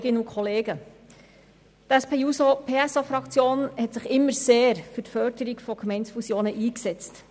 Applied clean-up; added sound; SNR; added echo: none; none; none; none.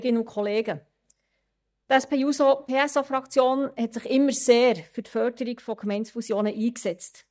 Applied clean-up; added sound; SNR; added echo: neural mask model DeepFilterNet 3.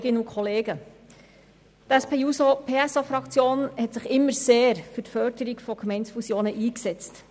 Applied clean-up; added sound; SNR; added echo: none; Brass instrument; 18 dB; none.